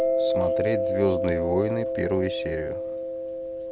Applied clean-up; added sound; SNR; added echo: none; Mallet percussion; -3 dB; none.